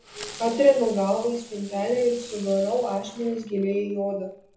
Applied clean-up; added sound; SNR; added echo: none; Fireworks; 20 dB; reverberation time 1.0 s.